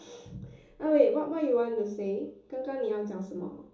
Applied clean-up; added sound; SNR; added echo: none; none; none; reverberation time 1.0 s.